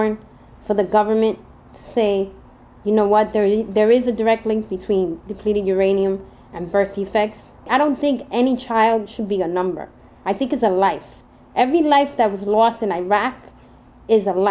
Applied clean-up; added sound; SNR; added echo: none; none; none; none.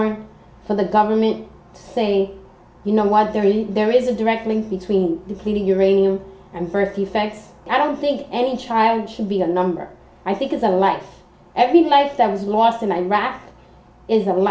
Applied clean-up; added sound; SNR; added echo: none; none; none; reverberation time 0.4 s.